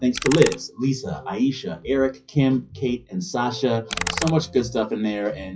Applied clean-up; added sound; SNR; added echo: classical method WPE with log-MMSE.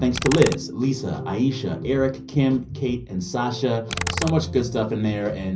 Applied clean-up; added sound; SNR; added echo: none; Computer keyboard; 10 dB; reverberation time 0.5 s.